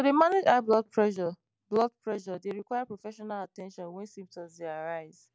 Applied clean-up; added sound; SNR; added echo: none; none; none; none.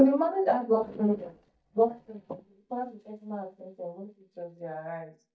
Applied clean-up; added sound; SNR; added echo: neural mask model DeepFilterNet 3.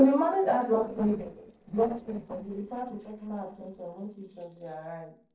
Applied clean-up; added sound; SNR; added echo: neural separator model SepFormer DNS4.